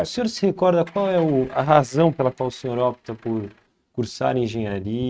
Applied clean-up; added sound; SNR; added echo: neural mask model RNNoise.